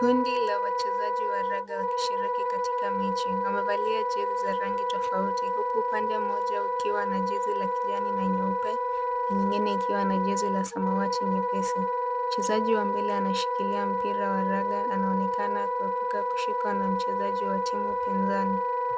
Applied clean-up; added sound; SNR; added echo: none; Wind instrument, woodwind instrument; -4 dB; none.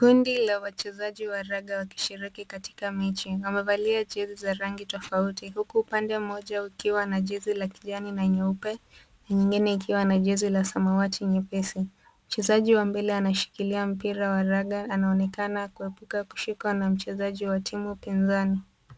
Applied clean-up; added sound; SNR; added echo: none; none; none; none.